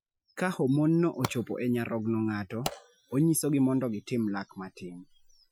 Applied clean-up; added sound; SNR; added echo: classical method Wiener filter.